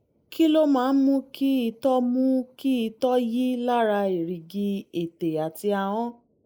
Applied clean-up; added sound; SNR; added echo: neural mask model Resemble Enhance denoiser.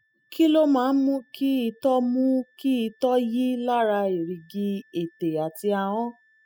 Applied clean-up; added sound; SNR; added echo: classical method spectral subtraction.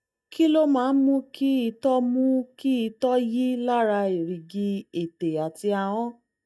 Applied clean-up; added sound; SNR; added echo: neural mask model DeepFilterNet 3.